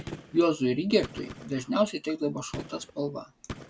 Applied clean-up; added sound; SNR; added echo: none; Gunshot, gunfire; 15 dB; none.